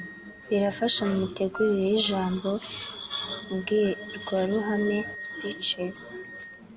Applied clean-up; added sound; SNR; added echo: none; Wind instrument, woodwind instrument + Wind instrument, woodwind instrument; 16 dB; none.